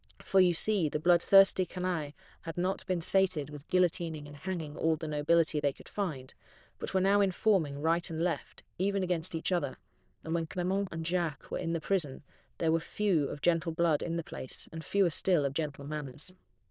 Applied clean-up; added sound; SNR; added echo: neural diffusion model UNIVERSE++.